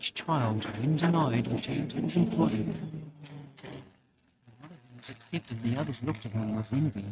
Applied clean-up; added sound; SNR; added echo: neural mask model RNNoise.